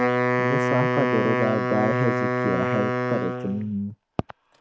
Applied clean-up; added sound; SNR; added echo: none; Wind instrument, woodwind instrument; -3 dB; none.